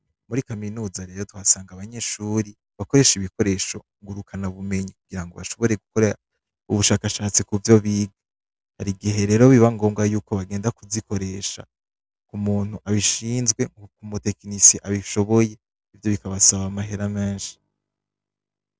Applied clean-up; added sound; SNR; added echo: none; none; none; none.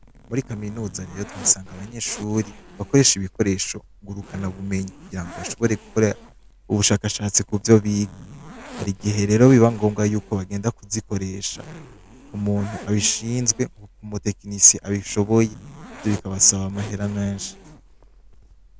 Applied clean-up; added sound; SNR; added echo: none; Zipper (clothing); 19 dB; none.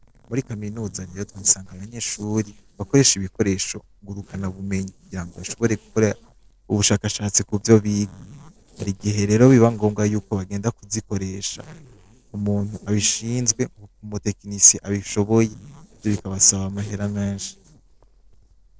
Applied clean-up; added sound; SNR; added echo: neural separator model SepFormer DNS4.